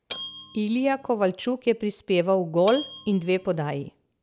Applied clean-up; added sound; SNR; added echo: none; Bell; 2 dB; none.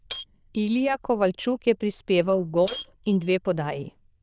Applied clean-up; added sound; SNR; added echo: neural diffusion model UNIVERSE++.